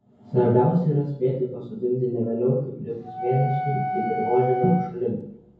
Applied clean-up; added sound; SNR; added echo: none; Wind instrument, woodwind instrument; 5 dB; reverberation time 0.9 s.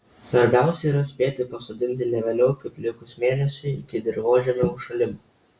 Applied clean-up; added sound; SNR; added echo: none; none; none; none.